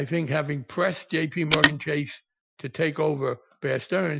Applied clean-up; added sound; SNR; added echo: classical method Wiener filter.